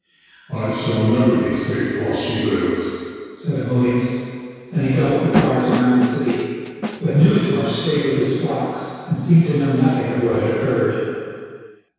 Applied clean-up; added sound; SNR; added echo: none; Snare drum; 6 dB; reverberation time 2.0 s.